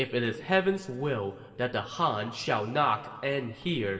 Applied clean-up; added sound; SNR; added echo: neural separator model SepFormer DNS4.